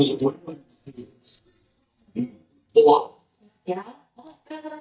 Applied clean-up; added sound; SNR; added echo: neural mask model DeepFilterNet 3.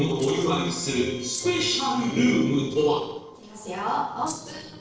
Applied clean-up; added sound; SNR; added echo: neural separator model SepFormer DNS4.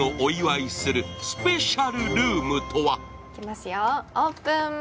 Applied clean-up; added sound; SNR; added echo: none; none; none; none.